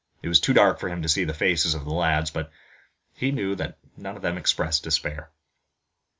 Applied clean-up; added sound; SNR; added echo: none; none; none; none.